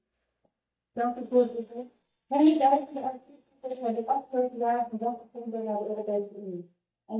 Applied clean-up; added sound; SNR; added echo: neural mask model DeepFilterNet 3.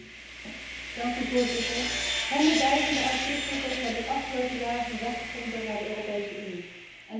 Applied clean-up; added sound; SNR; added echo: none; Sawing; 3 dB; reverberation time 1.0 s.